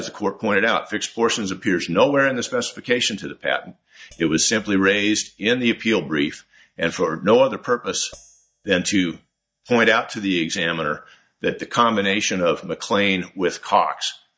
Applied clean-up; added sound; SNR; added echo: neural mask model DeepFilterNet 3.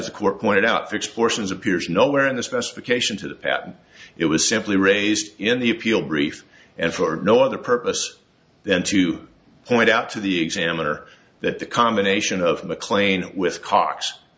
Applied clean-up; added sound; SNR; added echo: none; none; none; none.